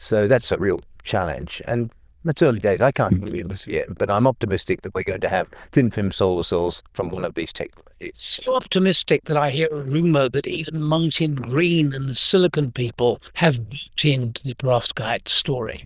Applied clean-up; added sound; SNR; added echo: neural diffusion model UNIVERSE++.